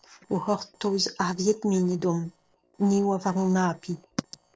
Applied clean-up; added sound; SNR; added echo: neural separator model SepFormer DNS4.